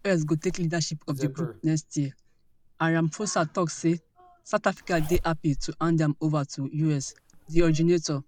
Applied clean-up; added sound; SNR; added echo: none; Zipper (clothing); 10 dB; none.